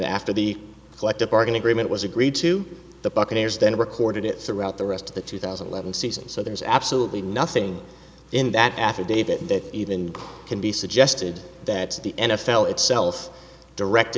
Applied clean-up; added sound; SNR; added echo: none; none; none; none.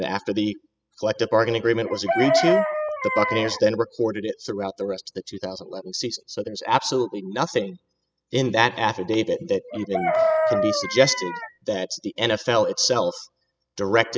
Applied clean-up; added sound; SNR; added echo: classical method spectral subtraction.